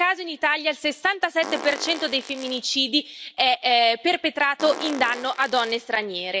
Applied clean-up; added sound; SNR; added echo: none; Fart; 14 dB; none.